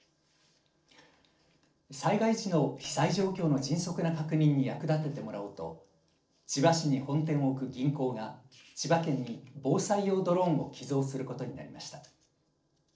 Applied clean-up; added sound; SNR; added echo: neural separator model SepFormer DNS4.